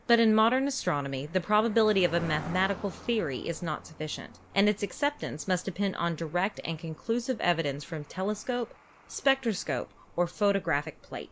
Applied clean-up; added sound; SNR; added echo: none; Cricket; 20 dB; none.